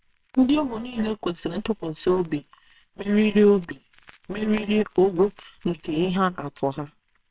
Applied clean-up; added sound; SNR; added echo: neural separator model SepFormer WHAMR!.